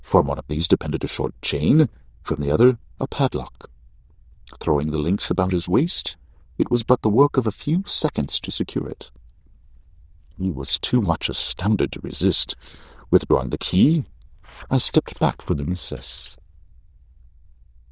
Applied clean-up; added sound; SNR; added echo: neural diffusion model UNIVERSE++.